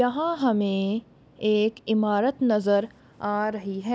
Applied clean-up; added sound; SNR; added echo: none; none; none; none.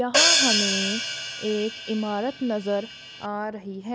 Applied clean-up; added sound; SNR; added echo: none; Hi-hat; -3 dB; none.